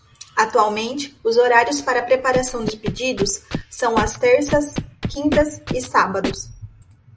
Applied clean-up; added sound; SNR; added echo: none; Scratching (performance technique); 10 dB; none.